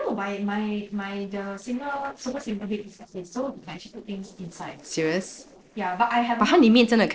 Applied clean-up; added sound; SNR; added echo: neural separator model SepFormer DNS4.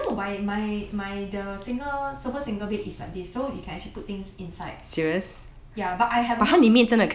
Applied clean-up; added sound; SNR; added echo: none; none; none; none.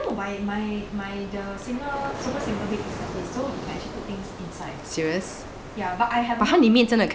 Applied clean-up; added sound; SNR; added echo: none; Ocean; 11 dB; none.